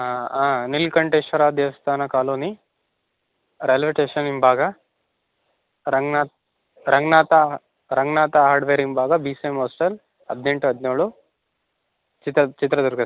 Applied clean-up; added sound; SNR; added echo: none; none; none; none.